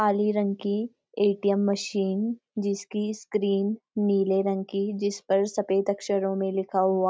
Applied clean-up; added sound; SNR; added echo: none; none; none; none.